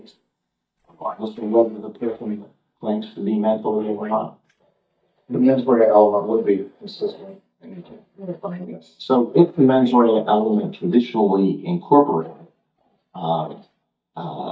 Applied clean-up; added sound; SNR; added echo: neural mask model DeepFilterNet 3.